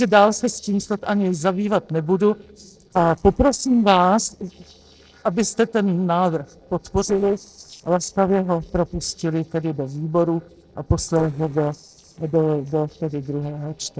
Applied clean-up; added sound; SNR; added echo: neural separator model SepFormer DNS4.